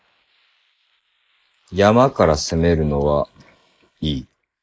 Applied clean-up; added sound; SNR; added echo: neural mask model Resemble Enhance denoiser.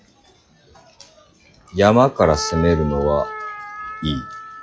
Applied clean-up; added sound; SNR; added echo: classical method log-MMSE.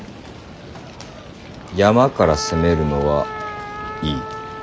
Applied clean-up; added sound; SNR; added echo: none; Trumpet; 12 dB; none.